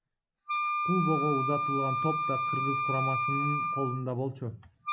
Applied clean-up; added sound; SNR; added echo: none; Wind instrument, woodwind instrument; -2 dB; none.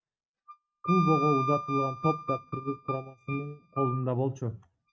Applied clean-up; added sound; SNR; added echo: neural mask model RNNoise.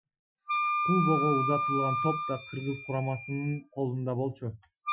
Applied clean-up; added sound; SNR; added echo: classical method Wiener filter.